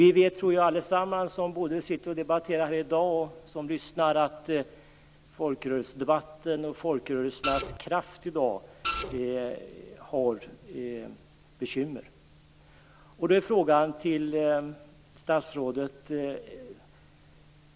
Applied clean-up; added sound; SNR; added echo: none; Printer; 2 dB; none.